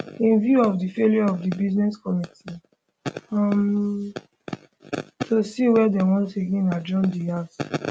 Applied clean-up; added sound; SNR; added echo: none; none; none; none.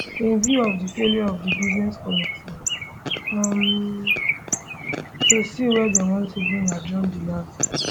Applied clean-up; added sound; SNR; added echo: none; Bird; 3 dB; none.